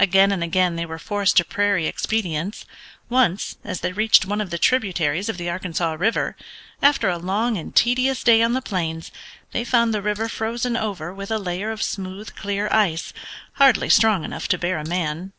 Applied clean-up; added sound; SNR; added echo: none; Coin (dropping); 18 dB; none.